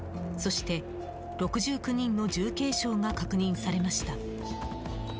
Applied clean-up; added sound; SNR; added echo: none; Typing; 15 dB; none.